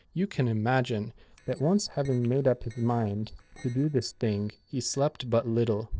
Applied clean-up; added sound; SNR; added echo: neural separator model SepFormer DNS4.